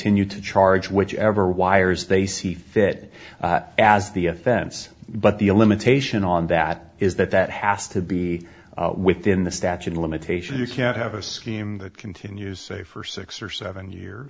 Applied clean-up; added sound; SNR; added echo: none; none; none; none.